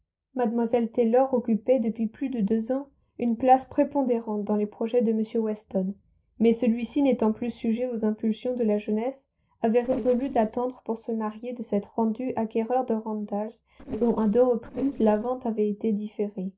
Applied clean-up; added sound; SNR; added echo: neural separator model SepFormer DNS4.